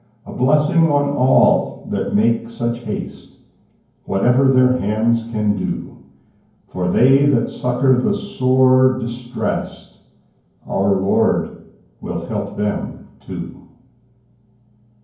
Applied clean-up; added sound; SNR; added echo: none; none; none; reverberation time 0.9 s.